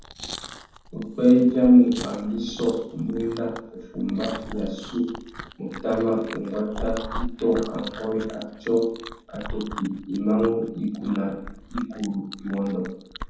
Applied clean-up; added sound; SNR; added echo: none; Chewing, mastication; 13 dB; reverberation time 0.9 s.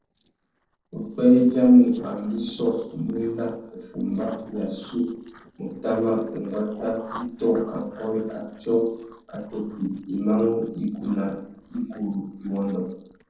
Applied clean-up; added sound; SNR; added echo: neural separator model SepFormer DNS4.